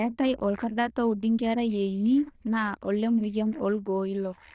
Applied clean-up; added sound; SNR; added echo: neural diffusion model UNIVERSE++.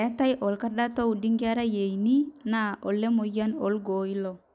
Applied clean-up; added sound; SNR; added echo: none; none; none; none.